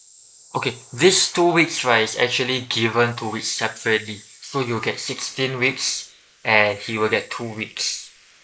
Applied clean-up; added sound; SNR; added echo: neural mask model Resemble Enhance denoiser.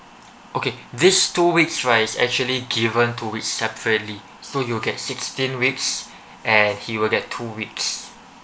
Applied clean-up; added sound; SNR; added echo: none; none; none; none.